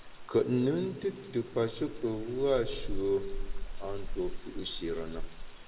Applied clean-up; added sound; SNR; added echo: none; Rain; 4 dB; reverberation time 0.5 s.